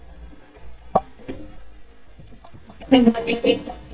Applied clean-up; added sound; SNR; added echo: neural mask model DeepFilterNet 3.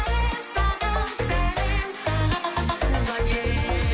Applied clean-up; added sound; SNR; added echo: none; none; none; none.